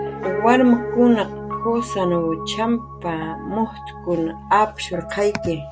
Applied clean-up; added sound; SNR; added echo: none; Piano; 9 dB; none.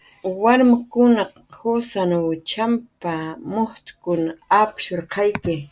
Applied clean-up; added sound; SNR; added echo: none; none; none; none.